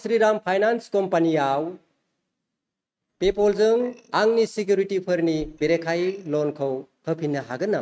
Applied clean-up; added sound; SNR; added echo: neural mask model RNNoise.